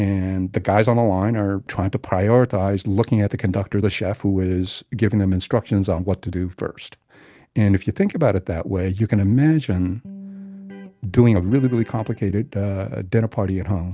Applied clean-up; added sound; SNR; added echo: none; Electric guitar; 19 dB; none.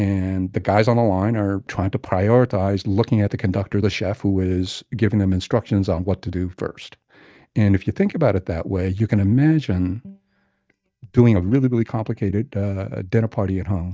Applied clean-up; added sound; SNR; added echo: neural mask model DeepFilterNet 3.